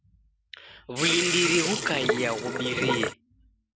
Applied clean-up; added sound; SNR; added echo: none; Sink (filling or washing) / Water tap, faucet; -1 dB; none.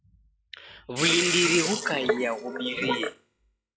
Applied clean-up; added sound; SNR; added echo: classical method log-MMSE.